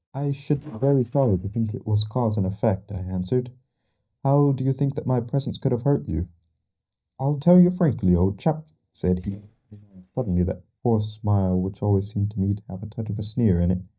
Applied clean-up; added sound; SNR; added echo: neural mask model DeepFilterNet 3.